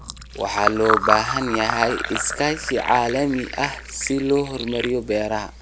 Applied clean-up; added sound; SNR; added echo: none; Fill (with liquid); 5 dB; none.